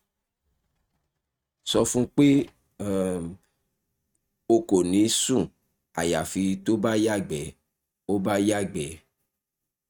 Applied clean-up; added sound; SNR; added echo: neural mask model RNNoise.